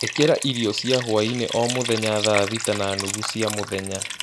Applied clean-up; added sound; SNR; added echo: none; Liquid; 6 dB; none.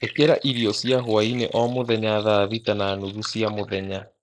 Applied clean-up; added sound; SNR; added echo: neural mask model Resemble Enhance denoiser.